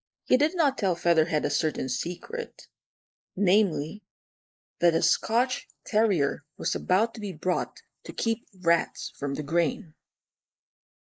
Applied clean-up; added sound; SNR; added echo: neural mask model Resemble Enhance denoiser.